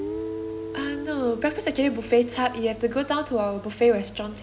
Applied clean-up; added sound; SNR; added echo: none; Guitar; 12 dB; none.